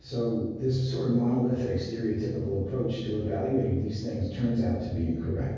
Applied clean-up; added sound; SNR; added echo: none; none; none; reverberation time 1.3 s.